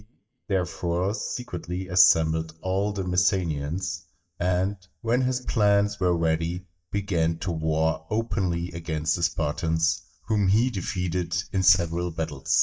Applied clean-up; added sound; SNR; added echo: neural mask model DeepFilterNet 3.